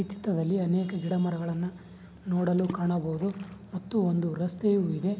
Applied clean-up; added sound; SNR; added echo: none; Water / Splash, splatter; 18 dB; none.